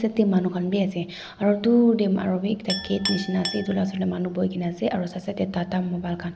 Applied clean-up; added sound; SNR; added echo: none; Chink, clink; 15 dB; none.